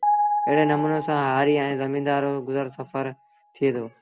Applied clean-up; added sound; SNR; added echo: none; Piano; 5 dB; none.